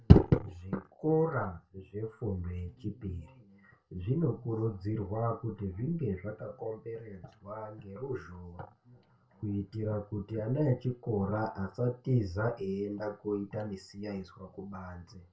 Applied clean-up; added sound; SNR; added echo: none; none; none; reverberation time 0.2 s.